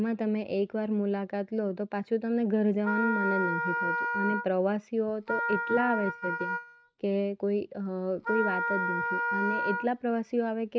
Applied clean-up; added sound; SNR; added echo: neural mask model RNNoise.